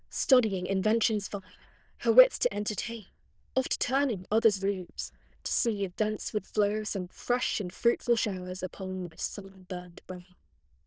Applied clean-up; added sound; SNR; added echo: neural diffusion model UNIVERSE++.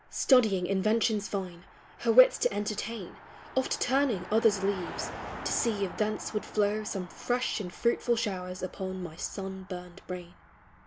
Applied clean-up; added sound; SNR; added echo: none; Car passing by; 16 dB; none.